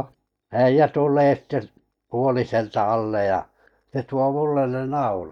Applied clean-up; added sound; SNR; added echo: neural mask model DeepFilterNet 3.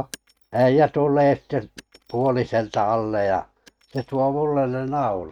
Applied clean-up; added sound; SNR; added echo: neural mask model RNNoise.